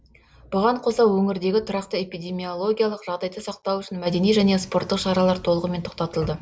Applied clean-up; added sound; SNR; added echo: none; none; none; none.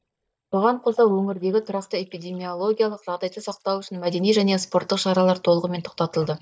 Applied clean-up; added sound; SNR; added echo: neural mask model DeepFilterNet 3.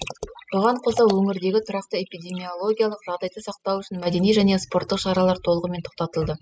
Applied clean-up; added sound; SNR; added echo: classical method spectral subtraction.